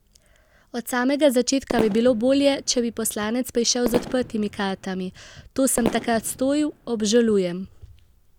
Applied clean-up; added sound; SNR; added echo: none; Fireworks; 10 dB; none.